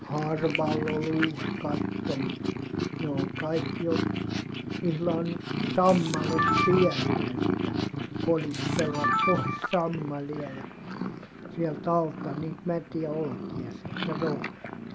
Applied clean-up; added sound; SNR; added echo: none; Purr + Camera; 0 dB; none.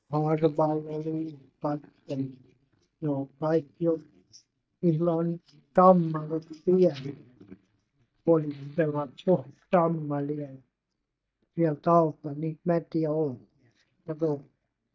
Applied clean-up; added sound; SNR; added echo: neural mask model DeepFilterNet 3.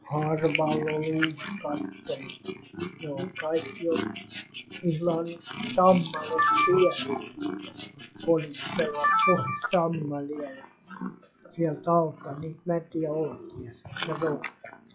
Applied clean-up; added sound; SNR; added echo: classical method log-MMSE.